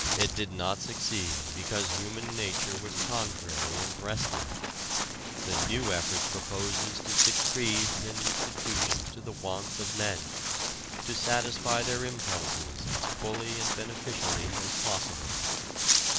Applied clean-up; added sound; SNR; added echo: none; Walk, footsteps; -4 dB; none.